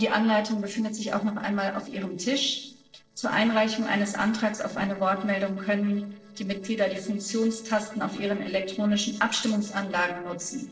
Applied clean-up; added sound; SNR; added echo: neural separator model SepFormer DNS4.